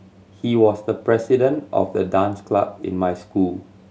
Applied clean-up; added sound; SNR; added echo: none; none; none; none.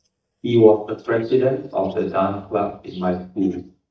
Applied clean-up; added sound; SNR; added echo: neural mask model DeepFilterNet 3.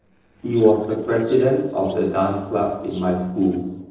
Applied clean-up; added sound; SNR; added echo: neural separator model SepFormer DNS4.